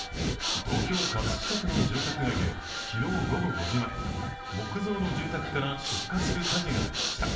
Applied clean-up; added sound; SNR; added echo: none; Breathing; 1 dB; reverberation time 0.9 s.